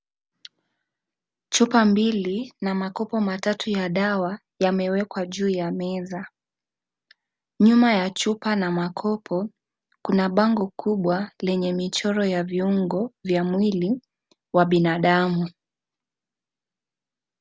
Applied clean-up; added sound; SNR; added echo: none; none; none; none.